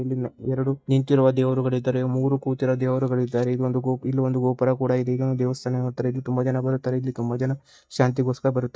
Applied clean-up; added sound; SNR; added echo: neural mask model DeepFilterNet 3.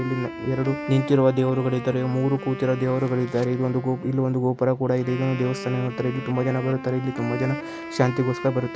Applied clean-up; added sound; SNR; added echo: none; Wind instrument, woodwind instrument; 12 dB; none.